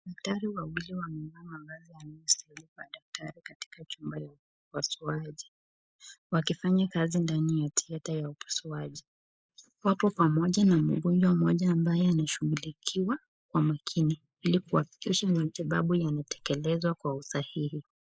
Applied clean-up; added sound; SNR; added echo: neural mask model Resemble Enhance denoiser.